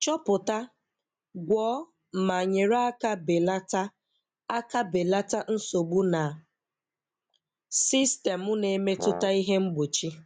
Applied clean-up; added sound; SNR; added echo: none; Brass instrument; 7 dB; none.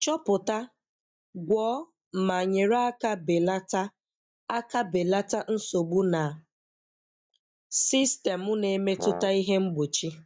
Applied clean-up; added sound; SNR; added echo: neural mask model DeepFilterNet 3.